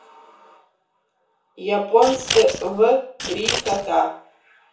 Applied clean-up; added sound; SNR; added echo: none; Scissors; 6 dB; reverberation time 0.7 s.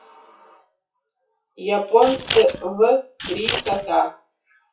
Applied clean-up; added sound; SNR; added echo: classical method WPE with log-MMSE.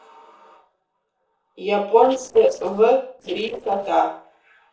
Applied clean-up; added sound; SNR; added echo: neural separator model SepFormer DNS4.